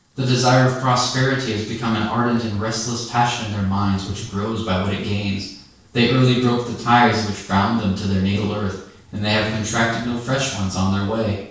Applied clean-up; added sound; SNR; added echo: neural separator model SepFormer DNS4.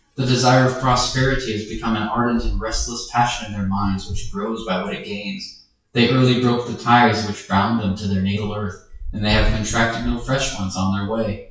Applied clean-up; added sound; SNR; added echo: classical method WPE with log-MMSE.